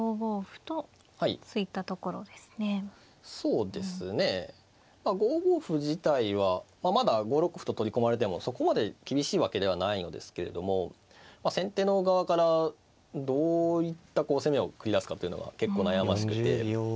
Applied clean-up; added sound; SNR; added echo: none; none; none; none.